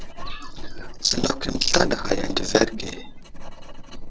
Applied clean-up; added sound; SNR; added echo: neural separator model SepFormer DNS4.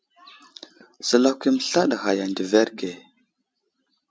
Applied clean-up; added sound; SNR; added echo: none; none; none; none.